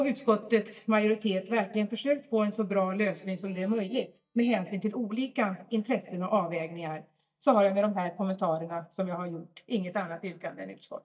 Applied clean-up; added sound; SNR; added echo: neural mask model DeepFilterNet 3.